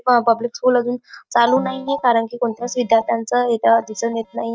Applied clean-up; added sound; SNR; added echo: neural mask model DeepFilterNet 3.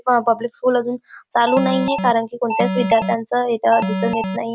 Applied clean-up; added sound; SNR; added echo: none; Alarm; 3 dB; none.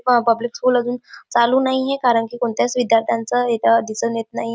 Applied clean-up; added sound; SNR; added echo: none; none; none; none.